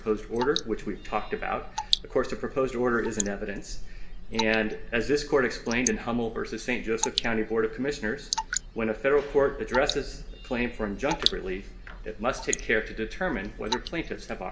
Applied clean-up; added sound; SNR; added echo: none; Drip / Water; 9 dB; reverberation time 0.6 s.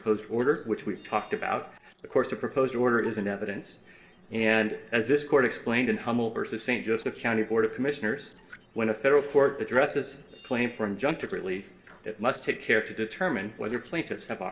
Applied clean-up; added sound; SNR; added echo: neural separator model SepFormer DNS4.